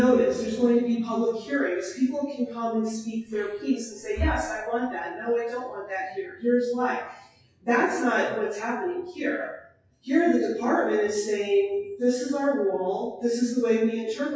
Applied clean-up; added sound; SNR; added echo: classical method WPE with log-MMSE.